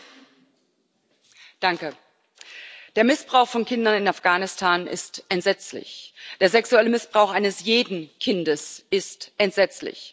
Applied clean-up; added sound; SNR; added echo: none; none; none; none.